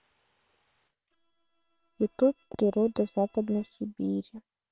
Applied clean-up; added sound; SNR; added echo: neural separator model SepFormer WHAM!.